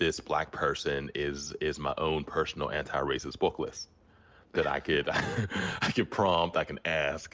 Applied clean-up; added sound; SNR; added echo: none; none; none; none.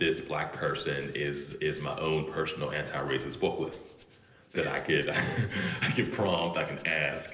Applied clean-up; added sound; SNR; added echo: none; Rattle (instrument); 11 dB; reverberation time 1.4 s.